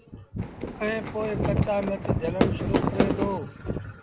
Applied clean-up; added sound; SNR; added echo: none; Fireworks; 1 dB; none.